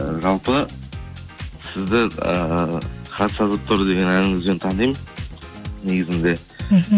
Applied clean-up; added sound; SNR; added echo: none; none; none; none.